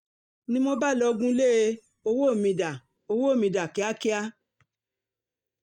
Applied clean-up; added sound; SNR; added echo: neural mask model DeepFilterNet 3.